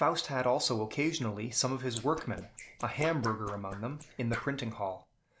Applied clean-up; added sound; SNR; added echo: neural mask model Resemble Enhance denoiser.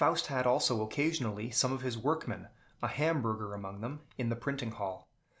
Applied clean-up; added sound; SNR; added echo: none; none; none; none.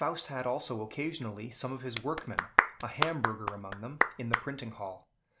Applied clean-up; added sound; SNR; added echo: none; Clapping; -4 dB; none.